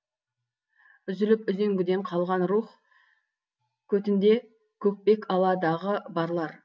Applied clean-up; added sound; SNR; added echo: none; none; none; none.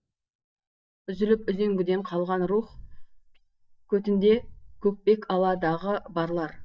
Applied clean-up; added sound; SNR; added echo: neural mask model DeepFilterNet 3.